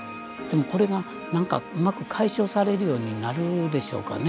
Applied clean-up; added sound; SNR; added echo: none; none; none; none.